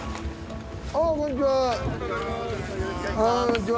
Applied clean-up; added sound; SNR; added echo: none; none; none; none.